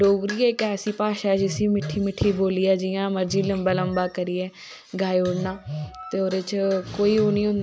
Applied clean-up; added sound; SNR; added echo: none; Telephone; 14 dB; none.